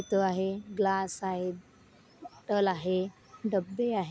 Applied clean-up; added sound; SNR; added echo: none; none; none; none.